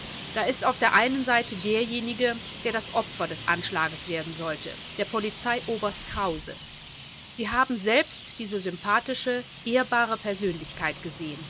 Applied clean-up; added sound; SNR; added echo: none; Traffic noise, roadway noise; 13 dB; none.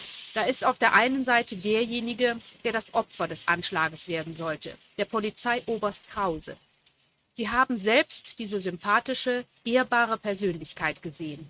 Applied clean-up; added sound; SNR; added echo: neural mask model RNNoise.